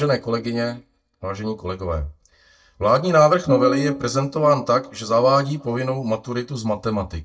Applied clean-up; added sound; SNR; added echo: neural mask model DeepFilterNet 3.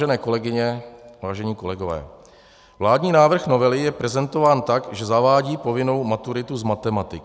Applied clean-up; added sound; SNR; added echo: none; none; none; none.